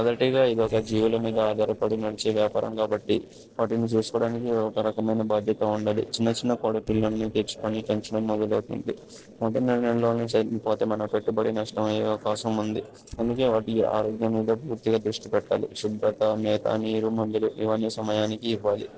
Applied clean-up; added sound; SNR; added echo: neural separator model SepFormer DNS4.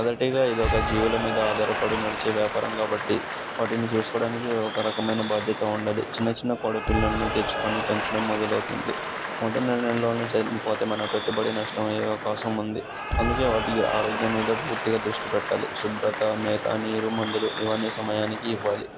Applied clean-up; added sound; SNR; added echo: none; Applause / Cheering; 4 dB; none.